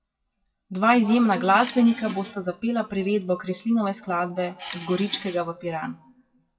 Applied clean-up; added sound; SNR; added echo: classical method WPE with log-MMSE.